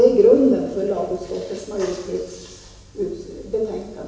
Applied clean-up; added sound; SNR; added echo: none; none; none; reverberation time 0.9 s.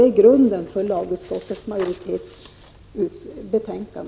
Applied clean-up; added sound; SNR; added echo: none; none; none; none.